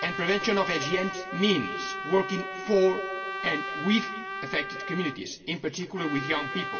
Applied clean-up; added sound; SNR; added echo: none; Trumpet; 7 dB; reverberation time 2.0 s.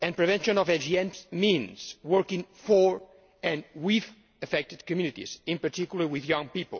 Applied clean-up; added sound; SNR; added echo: none; none; none; none.